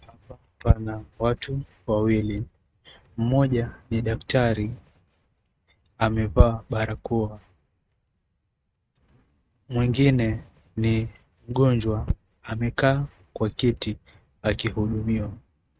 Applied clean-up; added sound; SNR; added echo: neural mask model RNNoise.